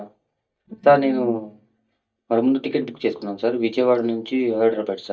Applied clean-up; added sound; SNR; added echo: neural mask model DeepFilterNet 3.